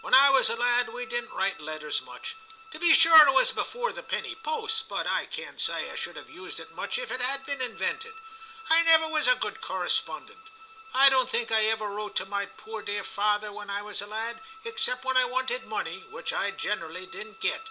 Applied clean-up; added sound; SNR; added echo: none; Bowed string instrument; 19 dB; none.